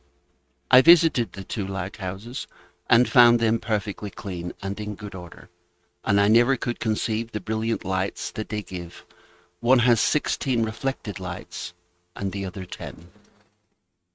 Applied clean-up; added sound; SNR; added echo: neural mask model RNNoise.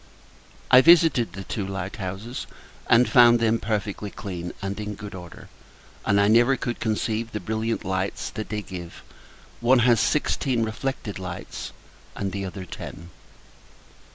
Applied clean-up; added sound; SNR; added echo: none; none; none; none.